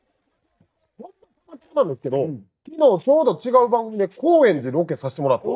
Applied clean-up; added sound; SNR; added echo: neural mask model DeepFilterNet 3.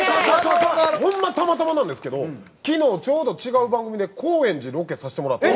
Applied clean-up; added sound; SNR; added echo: none; none; none; none.